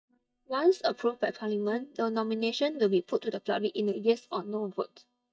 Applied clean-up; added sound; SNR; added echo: neural mask model DeepFilterNet 3.